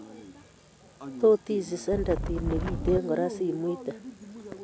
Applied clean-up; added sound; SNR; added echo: none; Wind; 2 dB; none.